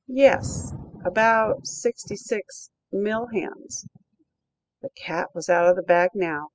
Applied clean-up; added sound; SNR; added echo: classical method spectral subtraction.